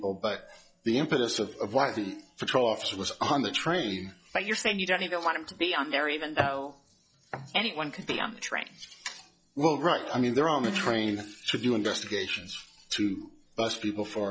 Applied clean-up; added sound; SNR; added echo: classical method log-MMSE.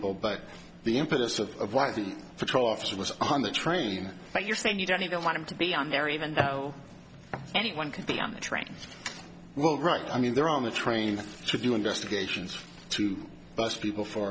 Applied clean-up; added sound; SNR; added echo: none; none; none; none.